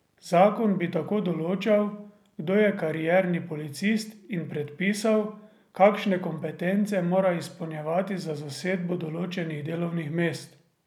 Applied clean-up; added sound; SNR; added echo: none; none; none; none.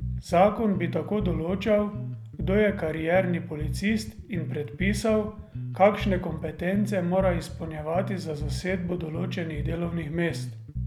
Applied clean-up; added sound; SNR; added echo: none; Bass guitar; 8 dB; none.